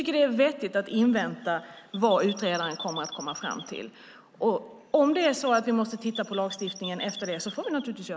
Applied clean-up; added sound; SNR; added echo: neural mask model Resemble Enhance denoiser.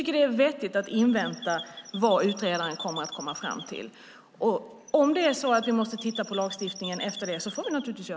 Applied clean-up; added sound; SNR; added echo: none; Chirp, tweet; 14 dB; none.